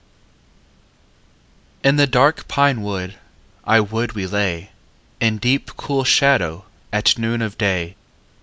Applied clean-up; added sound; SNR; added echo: none; none; none; none.